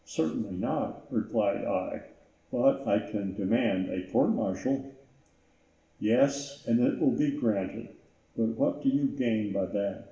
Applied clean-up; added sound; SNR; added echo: none; none; none; reverberation time 0.7 s.